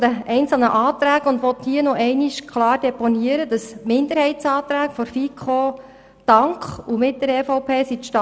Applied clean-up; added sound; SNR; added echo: none; none; none; none.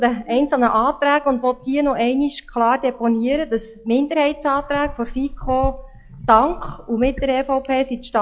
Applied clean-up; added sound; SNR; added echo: classical method log-MMSE.